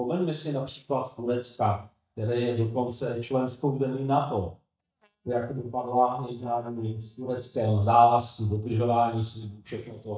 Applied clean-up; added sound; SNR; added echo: neural mask model DeepFilterNet 3.